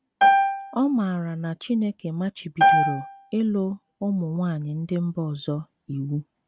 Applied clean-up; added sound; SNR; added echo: none; Piano; -4 dB; none.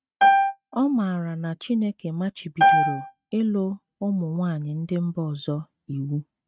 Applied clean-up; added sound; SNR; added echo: neural mask model RNNoise.